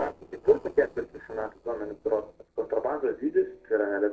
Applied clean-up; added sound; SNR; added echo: neural separator model SepFormer DNS4.